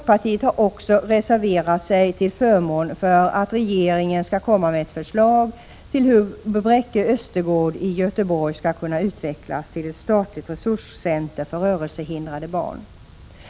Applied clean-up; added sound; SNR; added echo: none; none; none; none.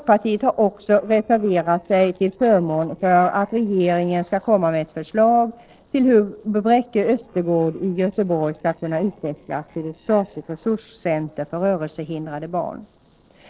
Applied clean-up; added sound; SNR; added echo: neural separator model SepFormer DNS4.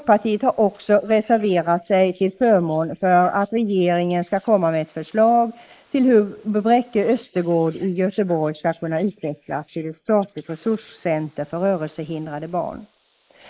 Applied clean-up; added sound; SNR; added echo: neural mask model Resemble Enhance denoiser.